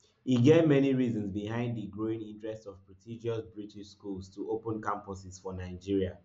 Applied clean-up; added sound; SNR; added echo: none; none; none; none.